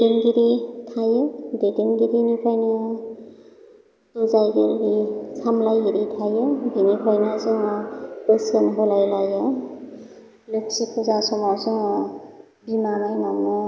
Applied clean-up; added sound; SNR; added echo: none; none; none; none.